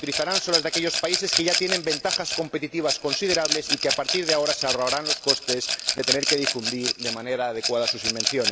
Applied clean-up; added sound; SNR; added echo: none; Rattle / Glass; 0 dB; none.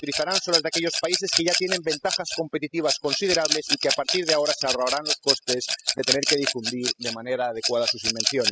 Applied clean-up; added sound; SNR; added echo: classical method spectral subtraction.